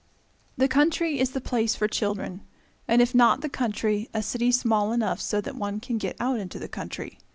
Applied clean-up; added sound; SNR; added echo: none; none; none; none.